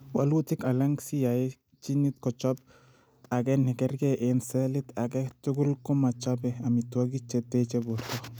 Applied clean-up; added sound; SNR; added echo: none; none; none; none.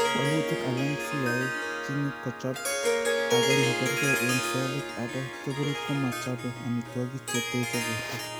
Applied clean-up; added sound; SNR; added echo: none; Harp; -2 dB; none.